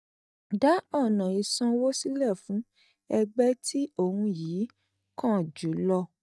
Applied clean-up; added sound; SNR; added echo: neural mask model DeepFilterNet 3.